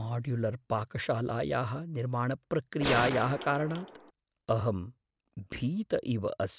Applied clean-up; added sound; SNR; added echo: none; Gunshot, gunfire; 4 dB; none.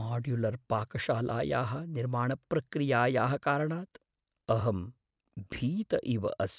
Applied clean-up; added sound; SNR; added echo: none; none; none; none.